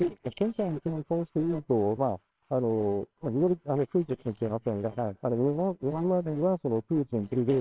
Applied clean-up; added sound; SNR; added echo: neural separator model SepFormer WHAMR!.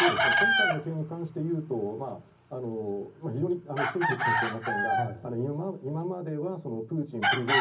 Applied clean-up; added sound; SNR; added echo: none; Chicken, rooster; -2 dB; reverberation time 0.4 s.